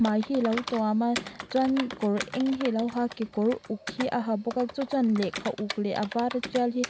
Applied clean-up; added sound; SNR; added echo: none; Computer keyboard; 12 dB; none.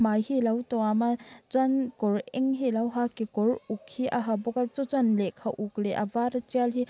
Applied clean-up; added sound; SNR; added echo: none; none; none; none.